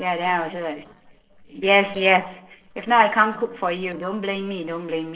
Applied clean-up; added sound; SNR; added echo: neural separator model SepFormer DNS4.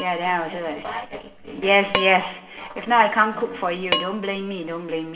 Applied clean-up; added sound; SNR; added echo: none; Dishes, pots, and pans; 10 dB; reverberation time 1.0 s.